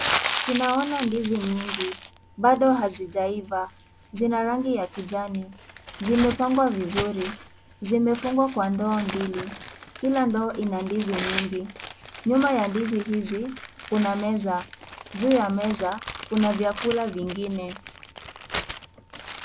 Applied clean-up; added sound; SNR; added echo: none; Crumpling, crinkling; 8 dB; none.